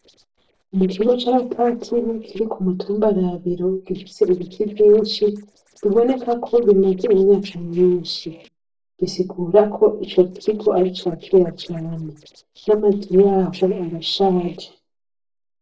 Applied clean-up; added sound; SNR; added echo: neural separator model SepFormer DNS4.